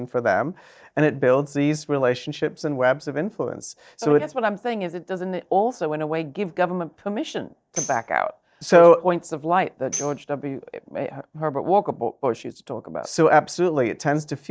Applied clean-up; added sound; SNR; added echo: neural mask model DeepFilterNet 3.